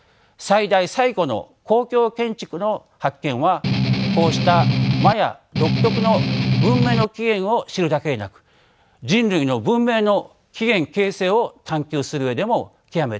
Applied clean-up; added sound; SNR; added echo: none; Strum; -2 dB; none.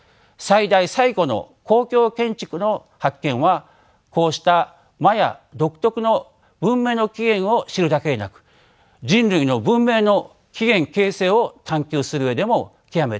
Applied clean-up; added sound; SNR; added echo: none; none; none; none.